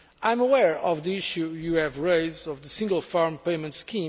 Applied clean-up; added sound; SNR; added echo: none; none; none; none.